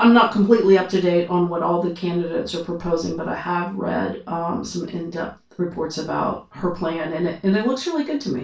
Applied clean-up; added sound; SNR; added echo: none; none; none; reverberation time 0.2 s.